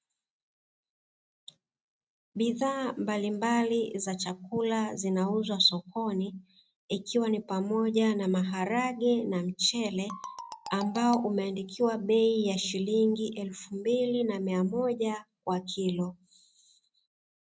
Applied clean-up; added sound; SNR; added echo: neural mask model RNNoise.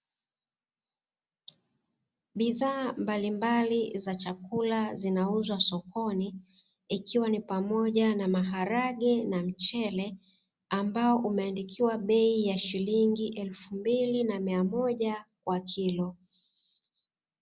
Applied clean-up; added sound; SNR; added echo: none; none; none; none.